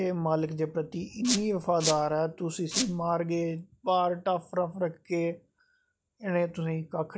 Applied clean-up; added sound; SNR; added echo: none; Squeak; 3 dB; none.